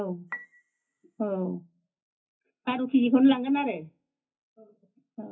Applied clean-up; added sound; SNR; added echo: classical method WPE with log-MMSE.